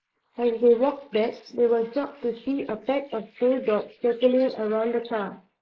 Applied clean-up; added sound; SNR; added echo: neural mask model Resemble Enhance denoiser.